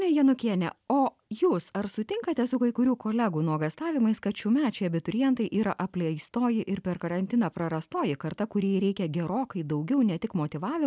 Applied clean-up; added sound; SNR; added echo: none; none; none; none.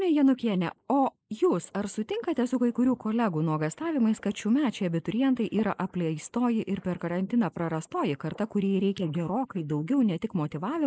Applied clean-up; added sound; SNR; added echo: neural mask model Resemble Enhance denoiser.